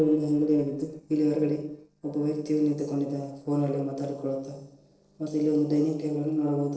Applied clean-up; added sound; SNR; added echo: neural separator model SepFormer DNS4.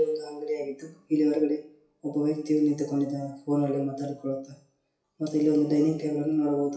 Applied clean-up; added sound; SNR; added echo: classical method WPE with log-MMSE.